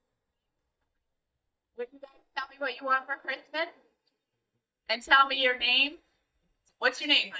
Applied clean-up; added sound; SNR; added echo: neural mask model DeepFilterNet 3.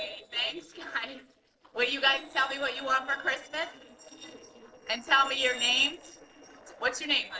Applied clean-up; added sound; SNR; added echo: neural separator model SepFormer DNS4.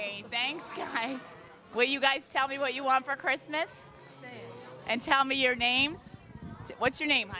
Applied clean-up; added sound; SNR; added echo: none; none; none; none.